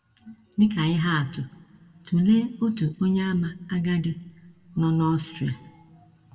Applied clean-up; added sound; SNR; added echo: none; none; none; reverberation time 0.8 s.